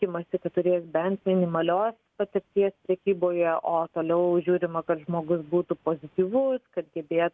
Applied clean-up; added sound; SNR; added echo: none; none; none; none.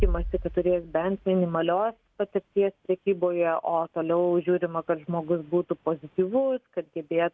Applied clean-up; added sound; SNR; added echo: none; Bass drum; 11 dB; none.